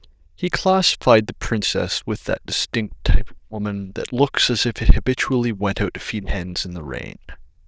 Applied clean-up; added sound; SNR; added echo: neural diffusion model UNIVERSE++.